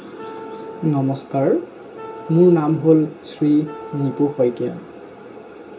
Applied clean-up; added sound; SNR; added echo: none; Wind instrument, woodwind instrument; 17 dB; reverberation time 0.2 s.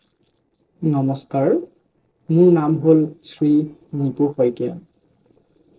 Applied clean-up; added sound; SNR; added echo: neural separator model SepFormer DNS4.